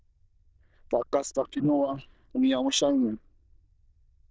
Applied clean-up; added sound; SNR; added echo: neural diffusion model UNIVERSE++.